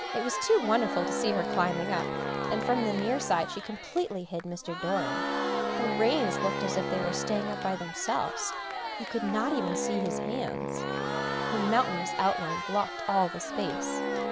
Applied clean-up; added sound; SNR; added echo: none; Crowd + Wind instrument, woodwind instrument; 2 dB; none.